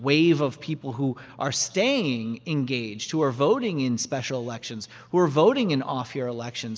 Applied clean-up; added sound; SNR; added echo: none; none; none; none.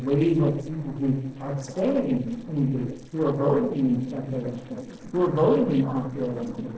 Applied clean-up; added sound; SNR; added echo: neural separator model SepFormer DNS4.